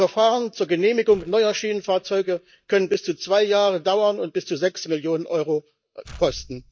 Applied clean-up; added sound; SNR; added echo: neural mask model DeepFilterNet 3.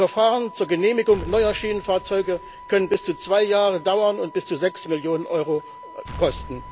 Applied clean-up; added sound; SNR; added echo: none; Wind instrument, woodwind instrument + Explosion; 16 dB; none.